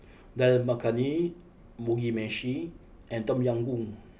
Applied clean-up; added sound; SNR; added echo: none; none; none; none.